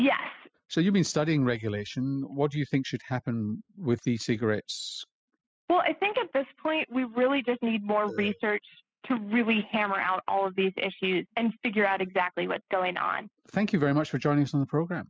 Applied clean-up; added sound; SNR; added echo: classical method spectral subtraction.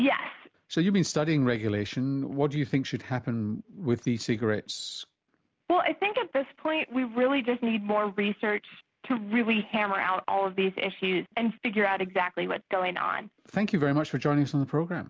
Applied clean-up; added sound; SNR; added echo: none; none; none; none.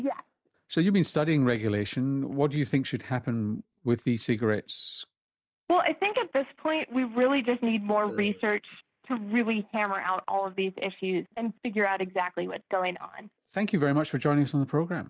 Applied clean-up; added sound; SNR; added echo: neural mask model DeepFilterNet 3.